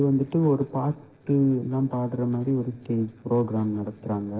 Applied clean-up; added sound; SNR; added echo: neural separator model SepFormer DNS4.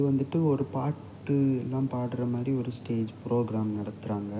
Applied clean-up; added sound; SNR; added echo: none; Cricket; -2 dB; reverberation time 1.6 s.